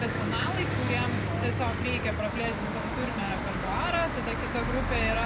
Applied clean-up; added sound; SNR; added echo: none; Church bell / Traffic noise, roadway noise; -2 dB; reverberation time 0.3 s.